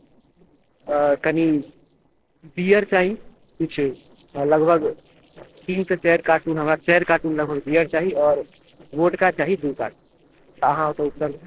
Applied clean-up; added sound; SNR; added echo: neural separator model SepFormer DNS4.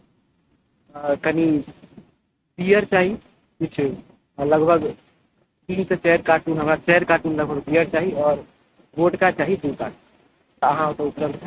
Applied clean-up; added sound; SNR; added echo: neural mask model RNNoise.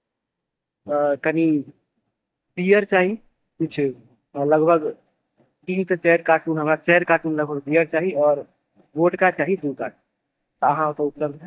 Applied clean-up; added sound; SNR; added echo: neural mask model DeepFilterNet 3.